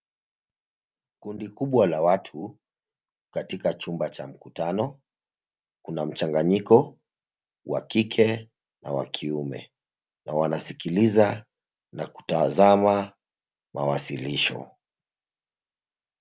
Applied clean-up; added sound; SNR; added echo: none; none; none; none.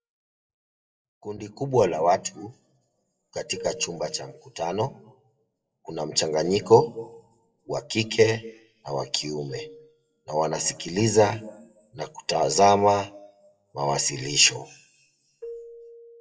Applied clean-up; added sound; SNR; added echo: classical method WPE with log-MMSE.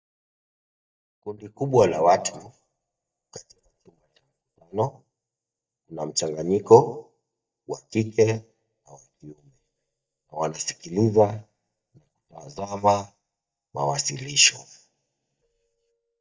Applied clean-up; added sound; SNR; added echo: neural mask model DeepFilterNet 3.